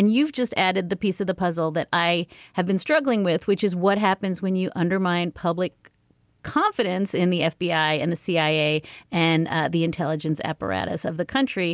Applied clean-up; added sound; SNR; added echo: none; none; none; none.